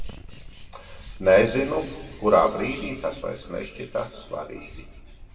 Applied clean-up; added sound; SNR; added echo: none; Bird; 16 dB; reverberation time 1.3 s.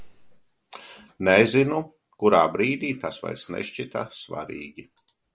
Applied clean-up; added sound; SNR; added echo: none; none; none; none.